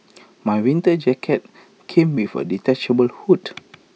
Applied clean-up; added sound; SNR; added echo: none; none; none; none.